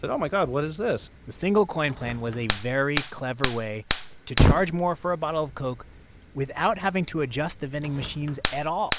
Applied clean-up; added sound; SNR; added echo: none; Fire; 3 dB; none.